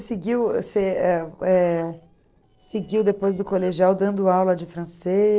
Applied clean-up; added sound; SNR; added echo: neural separator model SepFormer DNS4.